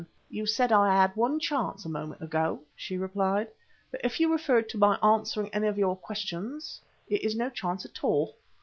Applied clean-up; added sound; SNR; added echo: none; none; none; none.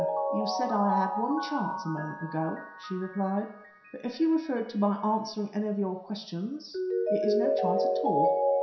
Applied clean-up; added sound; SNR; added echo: none; Mallet percussion; 0 dB; reverberation time 0.7 s.